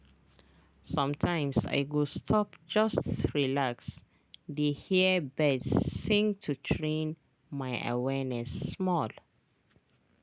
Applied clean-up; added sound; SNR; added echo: none; none; none; none.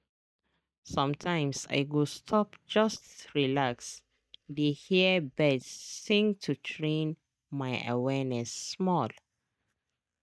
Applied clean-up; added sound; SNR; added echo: neural mask model DeepFilterNet 3.